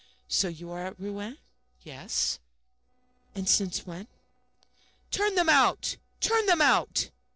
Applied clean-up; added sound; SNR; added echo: neural separator model SepFormer DNS4.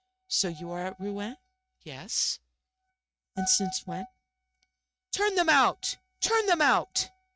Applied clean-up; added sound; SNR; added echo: neural mask model RNNoise.